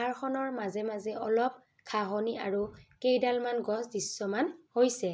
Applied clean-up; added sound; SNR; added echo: none; none; none; none.